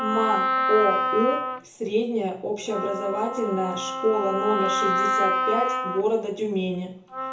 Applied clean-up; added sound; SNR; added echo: none; Wind instrument, woodwind instrument; 1 dB; reverberation time 0.6 s.